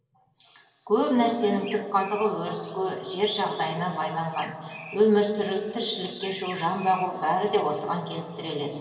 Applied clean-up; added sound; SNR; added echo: none; Bird; 19 dB; reverberation time 2.6 s.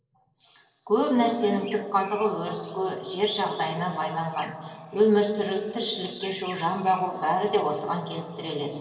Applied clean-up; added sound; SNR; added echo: neural separator model SepFormer DNS4.